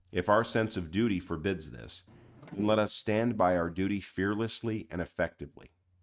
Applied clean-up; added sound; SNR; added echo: neural mask model RNNoise.